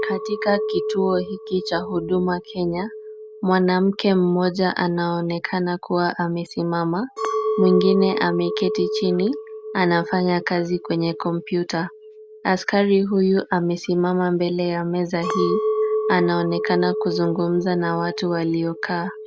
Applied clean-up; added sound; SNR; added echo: none; Chink, clink; 7 dB; none.